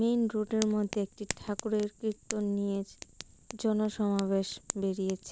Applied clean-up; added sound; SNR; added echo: none; Fire; 13 dB; none.